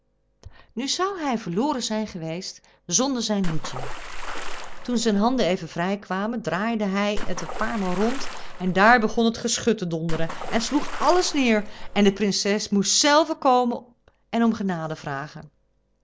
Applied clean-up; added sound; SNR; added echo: none; Water / Splash, splatter; 3 dB; none.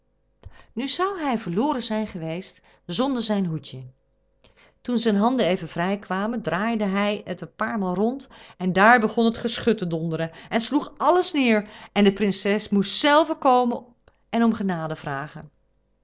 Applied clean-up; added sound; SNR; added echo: none; none; none; none.